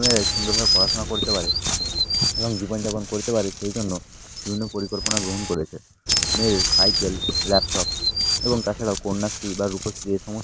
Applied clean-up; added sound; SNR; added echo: none; Chirp, tweet; -2 dB; none.